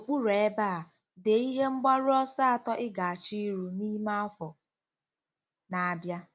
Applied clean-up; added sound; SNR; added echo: none; none; none; none.